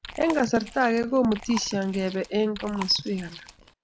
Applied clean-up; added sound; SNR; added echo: none; Chewing, mastication; 15 dB; none.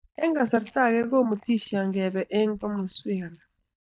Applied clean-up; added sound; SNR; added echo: neural mask model DeepFilterNet 3.